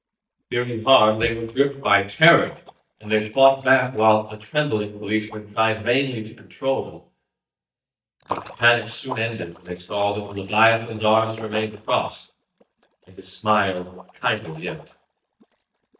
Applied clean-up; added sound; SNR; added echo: neural mask model DeepFilterNet 3.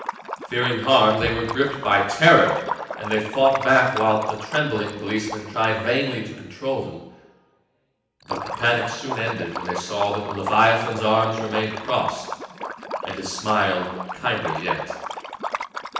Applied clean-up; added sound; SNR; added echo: none; Liquid; 9 dB; reverberation time 0.9 s.